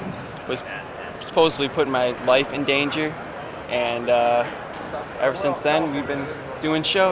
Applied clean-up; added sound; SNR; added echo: none; none; none; none.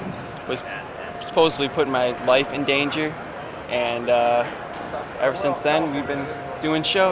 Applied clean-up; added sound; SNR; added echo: none; Brass instrument; 17 dB; none.